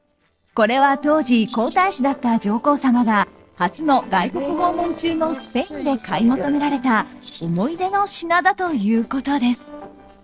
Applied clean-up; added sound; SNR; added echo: neural separator model SepFormer DNS4.